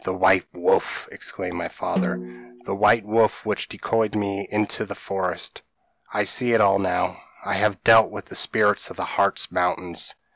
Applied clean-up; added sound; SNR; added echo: none; Snare drum; 8 dB; none.